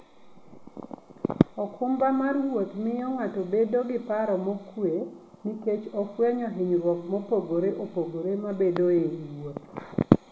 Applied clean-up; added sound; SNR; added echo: none; none; none; none.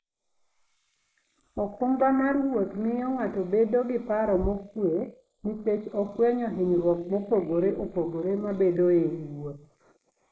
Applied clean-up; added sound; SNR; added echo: neural mask model Resemble Enhance denoiser.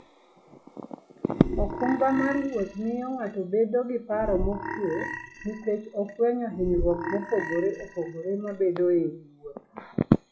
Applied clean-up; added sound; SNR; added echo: classical method log-MMSE.